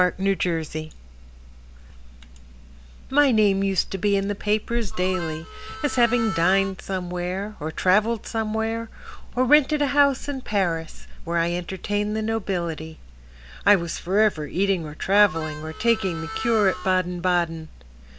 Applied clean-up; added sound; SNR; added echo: none; Harmonica; 10 dB; none.